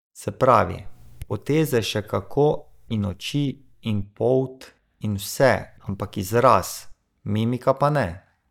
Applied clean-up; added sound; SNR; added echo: neural mask model DeepFilterNet 3.